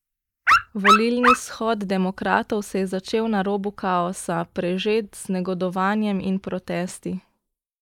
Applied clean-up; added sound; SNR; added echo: neural mask model Resemble Enhance denoiser.